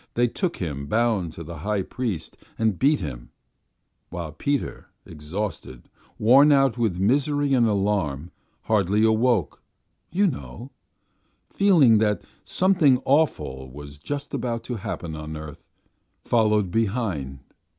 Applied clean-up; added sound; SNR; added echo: none; none; none; none.